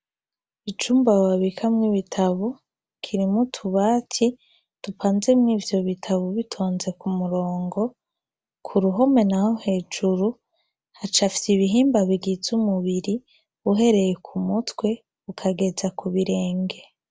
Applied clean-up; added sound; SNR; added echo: none; none; none; none.